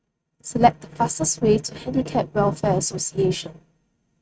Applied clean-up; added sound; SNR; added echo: neural mask model RNNoise.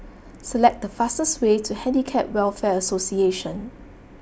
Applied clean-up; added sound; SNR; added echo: none; none; none; none.